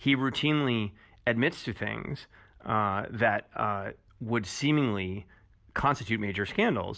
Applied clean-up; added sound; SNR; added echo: none; none; none; none.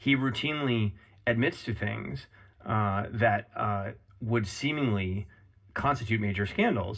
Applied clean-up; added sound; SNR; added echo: none; none; none; reverberation time 0.4 s.